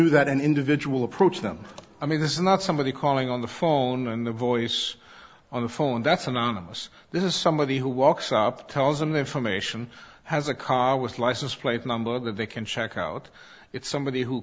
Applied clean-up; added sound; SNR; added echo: none; none; none; none.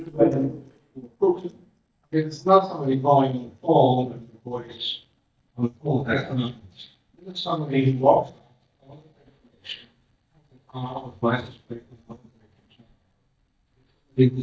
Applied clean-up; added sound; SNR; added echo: neural mask model DeepFilterNet 3.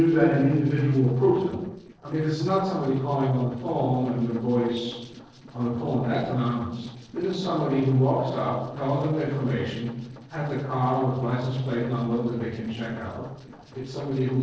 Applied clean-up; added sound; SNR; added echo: neural separator model SepFormer DNS4.